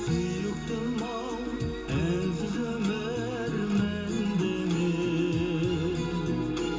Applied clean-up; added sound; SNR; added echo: none; none; none; reverberation time 0.2 s.